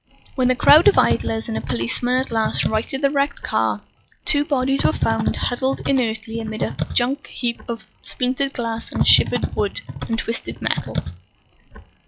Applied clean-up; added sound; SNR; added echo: classical method log-MMSE.